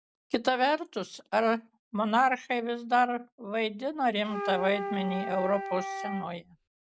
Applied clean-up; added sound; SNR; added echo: none; Wind instrument, woodwind instrument; 7 dB; none.